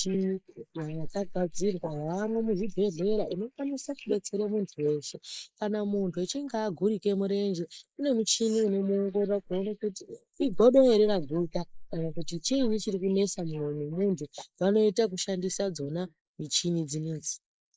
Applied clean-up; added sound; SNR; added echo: neural mask model Resemble Enhance denoiser.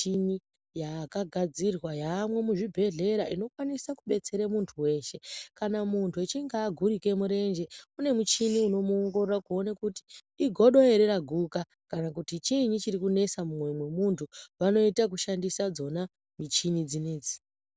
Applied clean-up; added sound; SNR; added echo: none; none; none; none.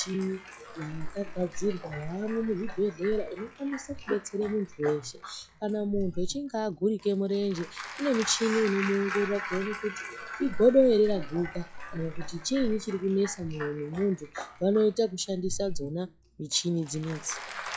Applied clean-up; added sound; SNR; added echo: classical method log-MMSE.